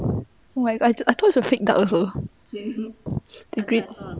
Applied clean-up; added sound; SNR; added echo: none; none; none; none.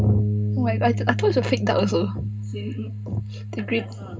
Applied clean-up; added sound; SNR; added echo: none; Bass guitar; 1 dB; reverberation time 0.2 s.